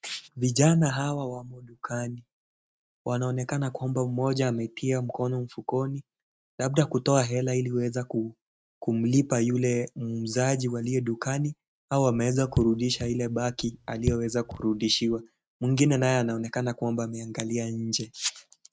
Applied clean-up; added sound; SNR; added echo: neural mask model RNNoise.